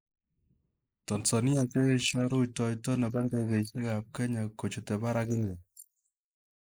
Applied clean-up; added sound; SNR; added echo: neural mask model Resemble Enhance denoiser.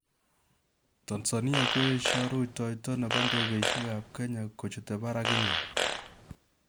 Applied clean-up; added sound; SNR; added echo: none; Fart; -1 dB; none.